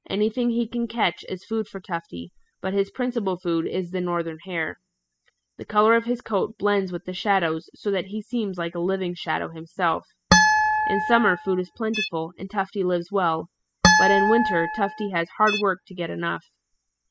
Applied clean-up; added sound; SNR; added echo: classical method spectral subtraction.